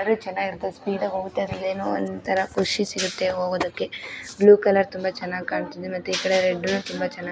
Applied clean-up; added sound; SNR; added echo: none; none; none; none.